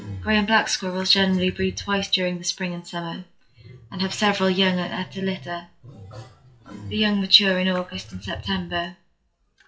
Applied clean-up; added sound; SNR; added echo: classical method WPE with log-MMSE.